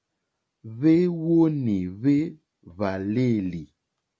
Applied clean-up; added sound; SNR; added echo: none; none; none; none.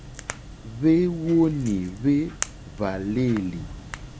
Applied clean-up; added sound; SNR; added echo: none; Crack / Crackle; 13 dB; none.